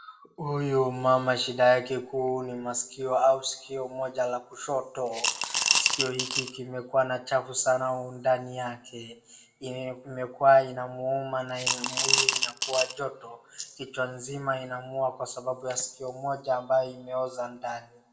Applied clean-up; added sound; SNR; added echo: none; Coin (dropping) / Glass; -1 dB; reverberation time 0.4 s.